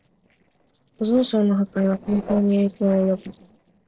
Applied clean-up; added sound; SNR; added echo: neural separator model SepFormer DNS4.